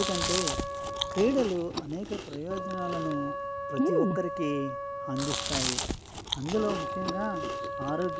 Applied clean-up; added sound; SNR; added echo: none; Chewing, mastication + Wind instrument, woodwind instrument; 0 dB; none.